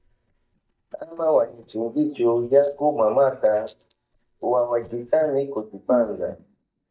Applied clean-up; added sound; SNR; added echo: neural mask model DeepFilterNet 3.